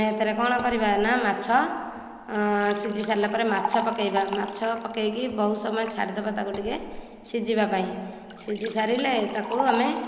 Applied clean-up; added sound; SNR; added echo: none; Liquid; 11 dB; none.